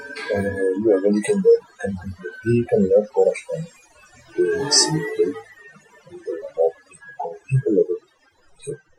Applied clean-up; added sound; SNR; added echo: classical method Wiener filter.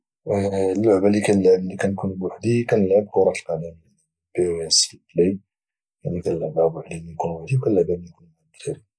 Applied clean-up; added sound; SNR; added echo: none; none; none; none.